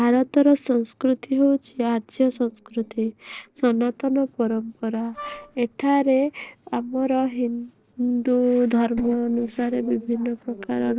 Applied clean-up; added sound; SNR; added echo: neural separator model SepFormer DNS4.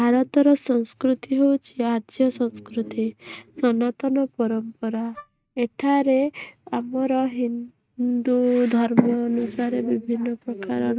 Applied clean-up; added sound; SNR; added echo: neural mask model RNNoise.